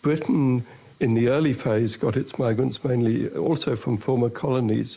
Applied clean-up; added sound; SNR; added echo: neural mask model Resemble Enhance denoiser.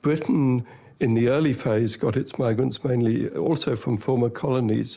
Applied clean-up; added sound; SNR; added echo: none; none; none; none.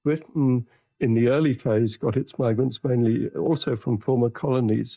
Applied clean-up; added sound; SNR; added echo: neural mask model DeepFilterNet 3.